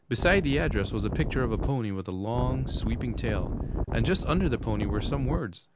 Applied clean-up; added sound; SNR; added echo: none; Wind; 1 dB; none.